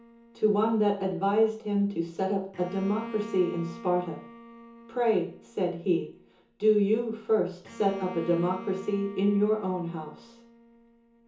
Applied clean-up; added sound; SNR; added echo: none; Bowed string instrument; 18 dB; reverberation time 0.7 s.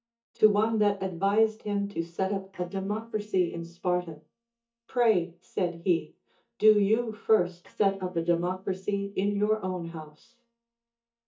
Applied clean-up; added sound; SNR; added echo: neural mask model DeepFilterNet 3.